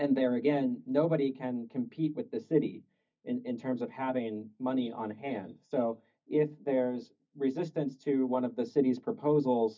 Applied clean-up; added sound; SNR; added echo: neural mask model DeepFilterNet 3.